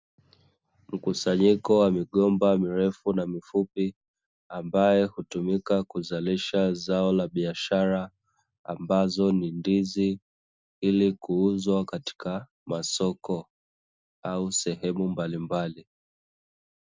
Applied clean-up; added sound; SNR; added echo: none; none; none; none.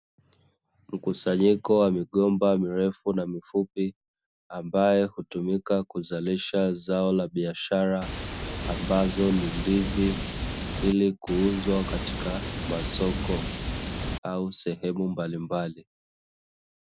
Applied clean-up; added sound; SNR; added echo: none; Water; 4 dB; none.